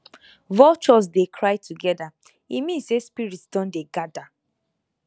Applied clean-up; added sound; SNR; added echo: none; none; none; none.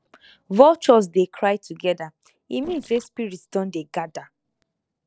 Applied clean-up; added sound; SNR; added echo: neural separator model SepFormer DNS4.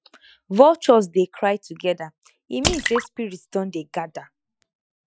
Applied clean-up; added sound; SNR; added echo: classical method Wiener filter.